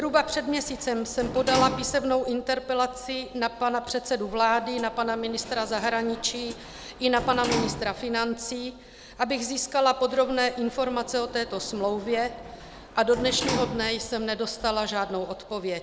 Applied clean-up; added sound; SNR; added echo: none; Sliding door + Hi-hat; 12 dB; none.